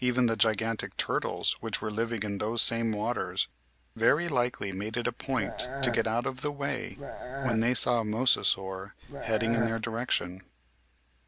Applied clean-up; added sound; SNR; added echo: none; Burping, eructation; 5 dB; none.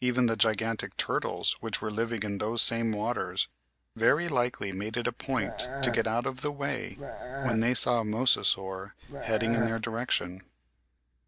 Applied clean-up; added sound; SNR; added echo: neural mask model DeepFilterNet 3.